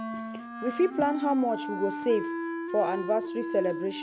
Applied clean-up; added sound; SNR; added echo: none; Wind instrument, woodwind instrument; 6 dB; none.